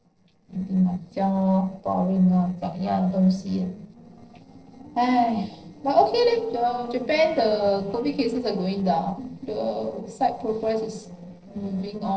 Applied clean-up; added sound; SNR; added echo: neural separator model SepFormer DNS4.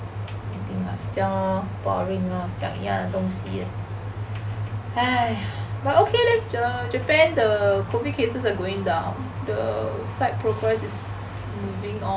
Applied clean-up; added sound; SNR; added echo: none; none; none; none.